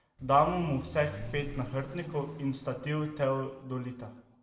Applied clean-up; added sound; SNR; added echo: none; Vehicle; 12 dB; reverberation time 0.8 s.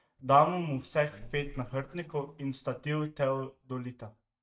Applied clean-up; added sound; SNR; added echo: neural mask model DeepFilterNet 3.